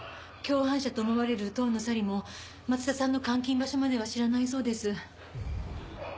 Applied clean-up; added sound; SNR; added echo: none; none; none; none.